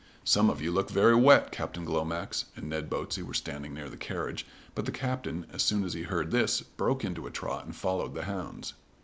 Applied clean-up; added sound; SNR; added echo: none; none; none; none.